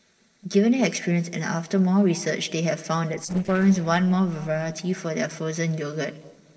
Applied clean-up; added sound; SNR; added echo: neural separator model SepFormer DNS4.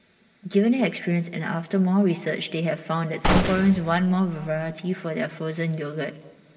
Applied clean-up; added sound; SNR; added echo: none; Gunshot, gunfire; 2 dB; reverberation time 1.8 s.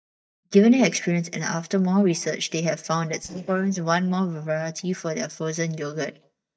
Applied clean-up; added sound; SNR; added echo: neural mask model DeepFilterNet 3.